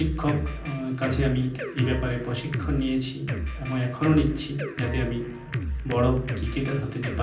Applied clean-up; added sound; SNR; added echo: none; Drum kit; 4 dB; reverberation time 0.6 s.